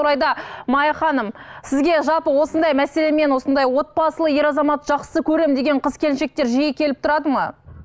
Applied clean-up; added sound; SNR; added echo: none; none; none; none.